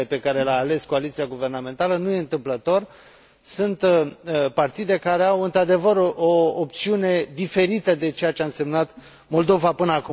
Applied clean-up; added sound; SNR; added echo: none; none; none; none.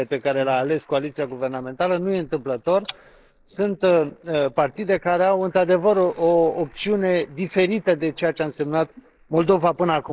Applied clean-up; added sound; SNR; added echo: neural mask model Resemble Enhance denoiser.